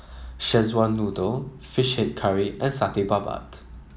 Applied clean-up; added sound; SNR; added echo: none; none; none; none.